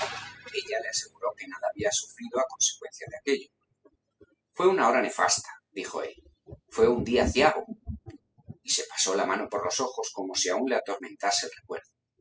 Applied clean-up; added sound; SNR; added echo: classical method spectral subtraction.